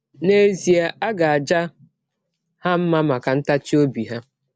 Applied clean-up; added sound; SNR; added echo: none; none; none; none.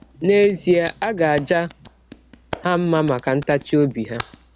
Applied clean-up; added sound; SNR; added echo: none; Hands; 18 dB; none.